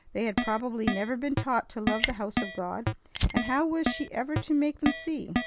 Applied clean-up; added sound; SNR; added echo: none; Keyboard (musical) + Fire; 1 dB; none.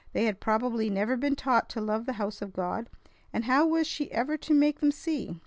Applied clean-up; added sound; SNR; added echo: none; none; none; none.